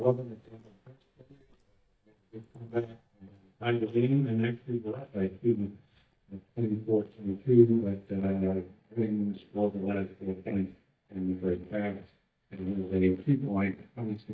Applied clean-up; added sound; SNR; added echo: neural mask model DeepFilterNet 3.